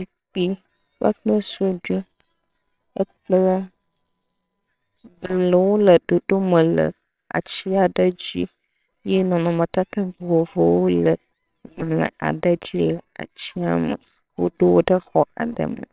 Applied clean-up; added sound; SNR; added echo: neural separator model SepFormer WHAMR!.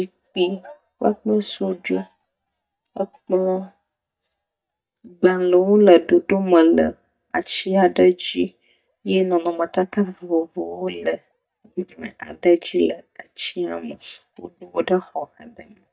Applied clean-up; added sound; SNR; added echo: neural mask model DeepFilterNet 3.